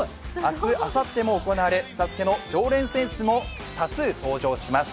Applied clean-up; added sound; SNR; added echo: none; none; none; none.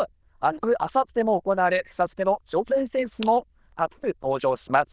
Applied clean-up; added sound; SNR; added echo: neural diffusion model UNIVERSE++.